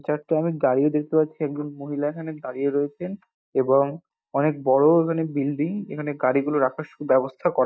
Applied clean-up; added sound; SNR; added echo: neural mask model DeepFilterNet 3.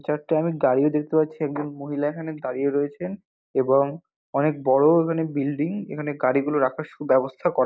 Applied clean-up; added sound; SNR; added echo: none; none; none; none.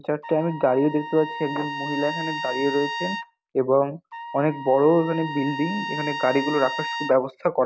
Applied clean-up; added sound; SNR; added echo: none; Trumpet; 8 dB; none.